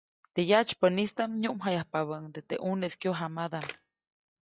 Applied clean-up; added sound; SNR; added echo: classical method log-MMSE.